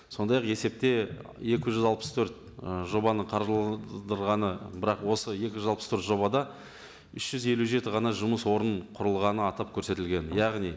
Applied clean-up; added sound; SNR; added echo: none; none; none; none.